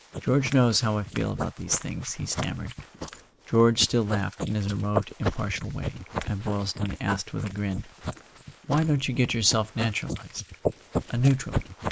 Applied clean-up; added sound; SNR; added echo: neural mask model Resemble Enhance denoiser.